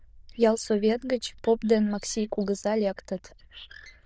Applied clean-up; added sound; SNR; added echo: neural diffusion model UNIVERSE++.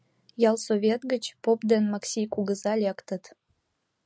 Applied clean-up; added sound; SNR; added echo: none; none; none; none.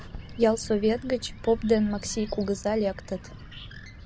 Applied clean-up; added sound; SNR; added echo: none; Bird; 13 dB; none.